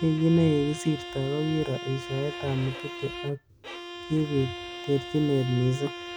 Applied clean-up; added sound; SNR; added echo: none; Bowed string instrument; 11 dB; none.